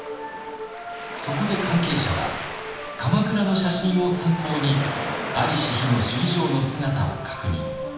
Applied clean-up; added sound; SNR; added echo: none; Waves, surf; 9 dB; reverberation time 1.1 s.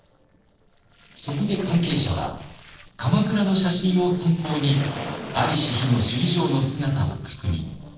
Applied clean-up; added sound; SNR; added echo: neural separator model SepFormer DNS4.